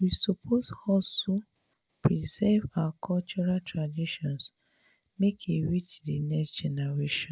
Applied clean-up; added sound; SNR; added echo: none; none; none; none.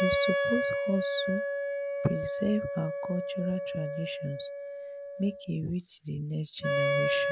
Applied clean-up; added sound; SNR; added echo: none; Wind instrument, woodwind instrument; -2 dB; none.